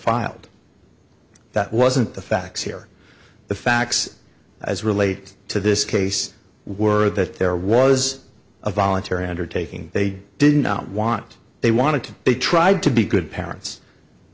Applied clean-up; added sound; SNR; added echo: none; none; none; none.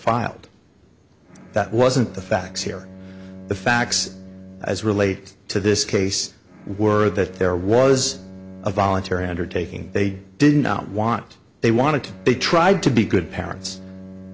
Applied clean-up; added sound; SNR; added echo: none; Bowed string instrument; 19 dB; none.